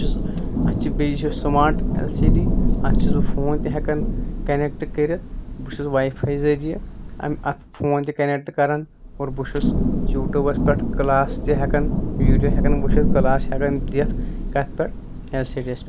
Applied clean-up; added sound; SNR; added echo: none; Thunder / Rain; -3 dB; none.